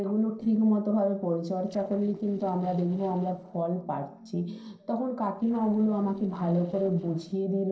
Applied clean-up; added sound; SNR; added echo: neural separator model SepFormer DNS4.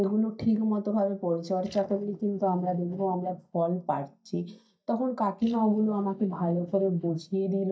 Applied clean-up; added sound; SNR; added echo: neural mask model DeepFilterNet 3.